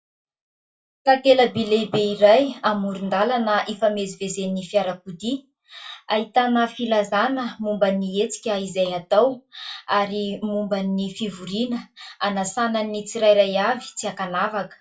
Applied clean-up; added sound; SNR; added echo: none; none; none; reverberation time 0.2 s.